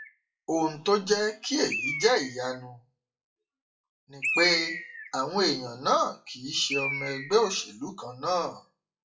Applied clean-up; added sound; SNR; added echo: classical method WPE with log-MMSE.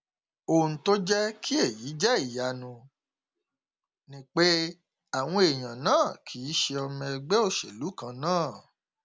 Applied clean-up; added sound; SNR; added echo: none; none; none; none.